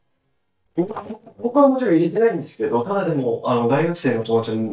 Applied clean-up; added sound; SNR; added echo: neural mask model DeepFilterNet 3.